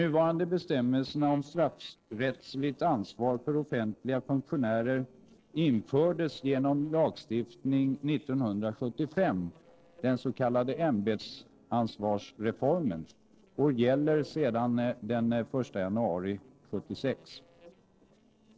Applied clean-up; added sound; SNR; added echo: neural separator model SepFormer DNS4.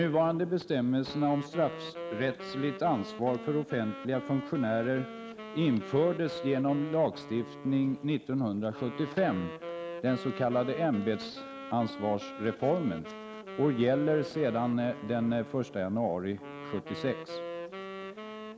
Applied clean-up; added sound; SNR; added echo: none; Wind instrument, woodwind instrument; 11 dB; none.